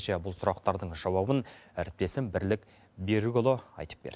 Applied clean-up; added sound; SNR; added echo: none; none; none; none.